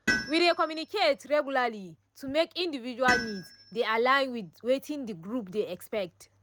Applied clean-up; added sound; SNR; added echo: none; Tools; 8 dB; none.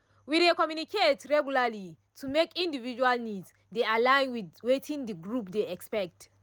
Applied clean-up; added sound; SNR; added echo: none; none; none; none.